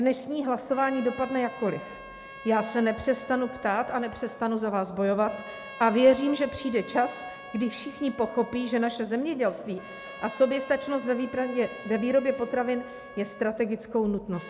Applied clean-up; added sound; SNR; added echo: none; Trumpet; 18 dB; none.